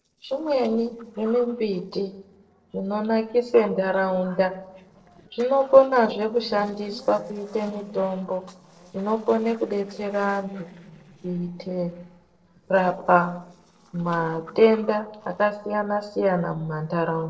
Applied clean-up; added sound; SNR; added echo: neural separator model SepFormer DNS4.